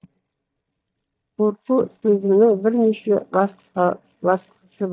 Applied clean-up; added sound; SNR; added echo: neural mask model DeepFilterNet 3.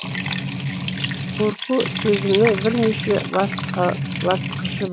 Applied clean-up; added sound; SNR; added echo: none; Liquid + Strum; 3 dB; none.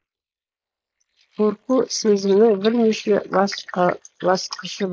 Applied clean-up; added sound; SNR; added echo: neural mask model Resemble Enhance denoiser.